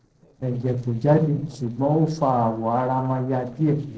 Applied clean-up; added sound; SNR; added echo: neural separator model SepFormer DNS4.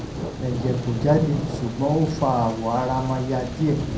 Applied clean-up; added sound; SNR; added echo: none; Thunder; 7 dB; reverberation time 0.5 s.